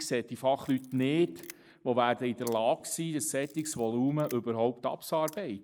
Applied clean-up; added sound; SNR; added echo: neural mask model Resemble Enhance denoiser.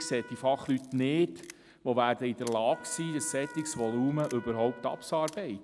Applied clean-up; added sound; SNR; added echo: none; Camera + Trumpet; 18 dB; none.